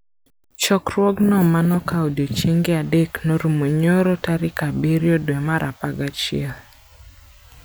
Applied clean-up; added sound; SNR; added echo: none; none; none; none.